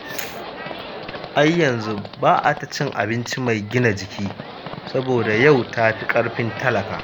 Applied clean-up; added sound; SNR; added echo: none; Livestock, farm animals, working animals; 12 dB; none.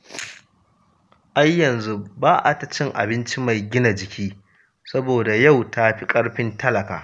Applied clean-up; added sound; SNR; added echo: none; none; none; none.